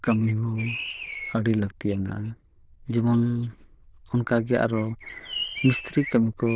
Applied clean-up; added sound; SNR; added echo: neural diffusion model UNIVERSE++.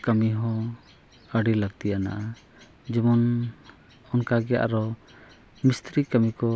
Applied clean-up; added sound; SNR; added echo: none; none; none; none.